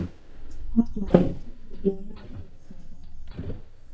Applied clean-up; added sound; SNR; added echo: neural mask model DeepFilterNet 3.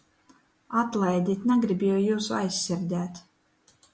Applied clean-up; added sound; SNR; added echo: none; none; none; none.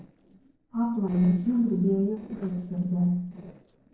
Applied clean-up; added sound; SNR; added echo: neural separator model SepFormer DNS4.